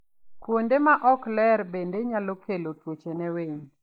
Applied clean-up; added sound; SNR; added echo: neural mask model Resemble Enhance denoiser.